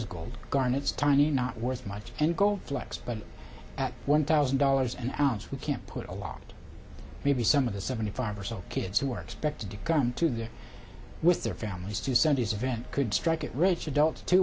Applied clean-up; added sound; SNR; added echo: none; none; none; none.